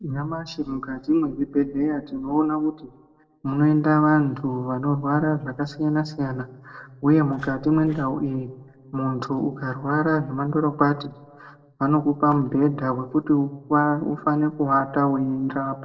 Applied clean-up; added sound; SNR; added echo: neural separator model SepFormer DNS4.